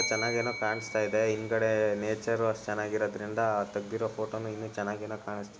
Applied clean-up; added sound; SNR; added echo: none; Bell; 12 dB; none.